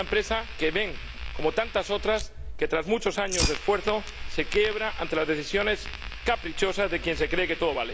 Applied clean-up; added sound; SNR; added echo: none; Fire; 6 dB; none.